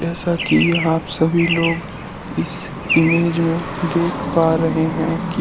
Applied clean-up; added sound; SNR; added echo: none; Traffic noise, roadway noise / Bird; 6 dB; none.